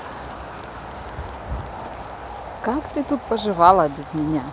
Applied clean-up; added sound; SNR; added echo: none; none; none; none.